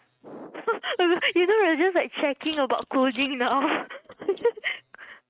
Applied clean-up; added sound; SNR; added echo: neural mask model RNNoise.